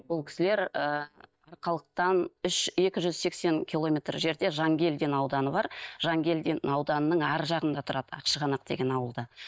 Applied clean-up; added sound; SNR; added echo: neural mask model DeepFilterNet 3.